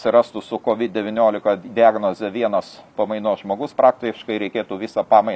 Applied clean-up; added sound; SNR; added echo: none; none; none; none.